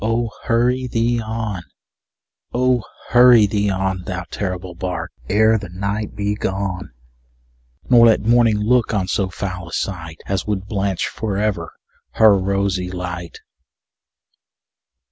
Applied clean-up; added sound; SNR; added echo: none; none; none; none.